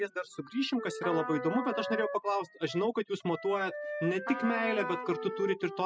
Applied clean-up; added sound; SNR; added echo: classical method spectral subtraction.